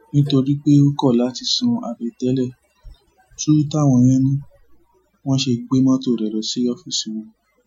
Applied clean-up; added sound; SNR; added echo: classical method Wiener filter.